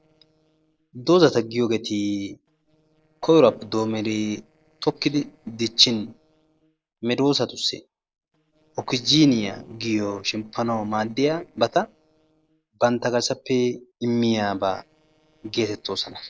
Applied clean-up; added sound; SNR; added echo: neural separator model SepFormer DNS4.